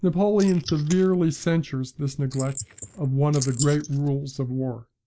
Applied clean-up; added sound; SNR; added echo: neural mask model Resemble Enhance denoiser.